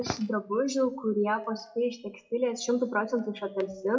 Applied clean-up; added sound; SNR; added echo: classical method WPE with log-MMSE.